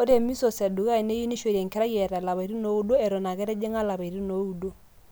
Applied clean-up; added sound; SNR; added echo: none; none; none; none.